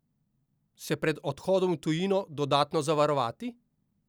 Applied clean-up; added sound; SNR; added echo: none; none; none; none.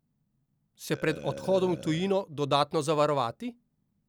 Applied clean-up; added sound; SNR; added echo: none; Burping, eructation; 15 dB; none.